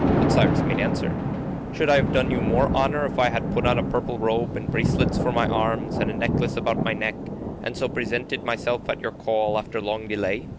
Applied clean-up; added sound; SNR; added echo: none; Thunder; 0 dB; none.